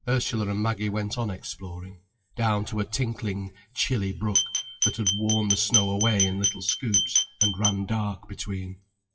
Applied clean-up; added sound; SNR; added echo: classical method WPE with log-MMSE.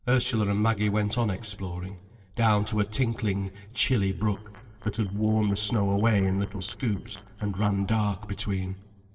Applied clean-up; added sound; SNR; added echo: neural separator model SepFormer DNS4.